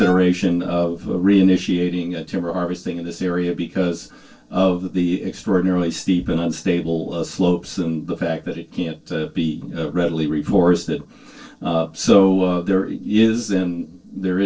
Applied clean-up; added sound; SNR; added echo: neural separator model SepFormer DNS4.